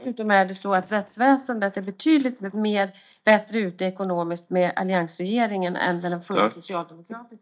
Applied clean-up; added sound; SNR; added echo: neural mask model DeepFilterNet 3.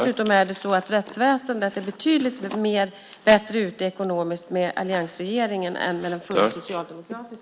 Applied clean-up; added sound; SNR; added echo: none; none; none; none.